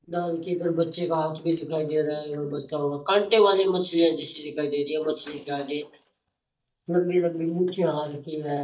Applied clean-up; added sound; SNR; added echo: neural mask model DeepFilterNet 3.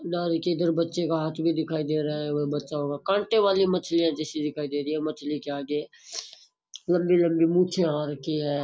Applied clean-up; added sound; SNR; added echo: none; none; none; none.